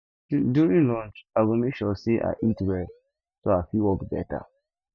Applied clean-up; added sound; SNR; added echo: neural mask model DeepFilterNet 3.